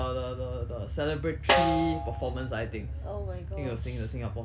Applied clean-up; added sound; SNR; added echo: none; Snare drum; 0 dB; none.